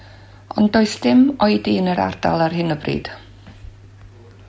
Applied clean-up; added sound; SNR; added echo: none; none; none; none.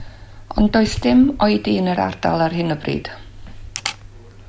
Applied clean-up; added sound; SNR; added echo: none; Camera; 13 dB; none.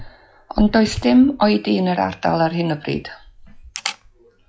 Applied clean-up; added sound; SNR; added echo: classical method log-MMSE.